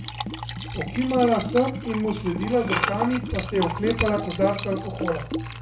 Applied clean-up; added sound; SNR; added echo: none; Liquid; 5 dB; reverberation time 0.4 s.